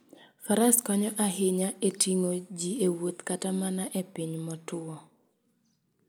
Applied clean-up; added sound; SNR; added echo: none; none; none; none.